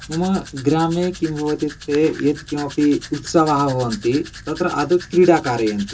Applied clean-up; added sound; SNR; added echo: none; Domestic sounds, home sounds; 17 dB; reverberation time 0.2 s.